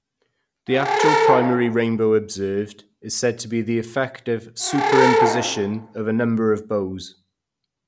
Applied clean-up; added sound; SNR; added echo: none; Animal / Brass instrument; 0 dB; none.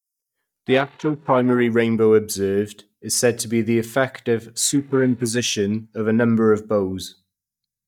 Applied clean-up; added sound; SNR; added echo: neural mask model DeepFilterNet 3.